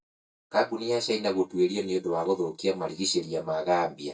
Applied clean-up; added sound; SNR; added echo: neural mask model DeepFilterNet 3.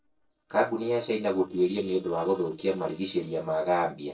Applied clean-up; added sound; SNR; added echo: neural separator model SepFormer DNS4.